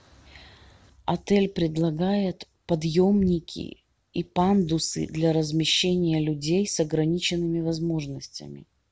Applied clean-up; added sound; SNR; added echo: none; none; none; none.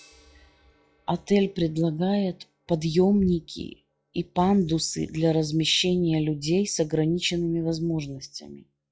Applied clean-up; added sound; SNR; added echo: classical method log-MMSE.